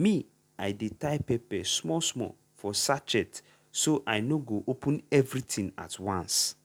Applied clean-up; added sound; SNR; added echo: none; none; none; none.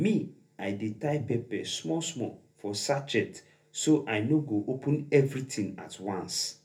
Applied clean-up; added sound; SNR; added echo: none; none; none; reverberation time 0.3 s.